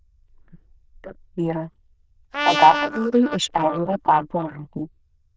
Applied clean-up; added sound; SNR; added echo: neural diffusion model UNIVERSE++.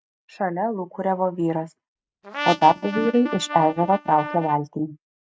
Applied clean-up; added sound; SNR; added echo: neural mask model RNNoise.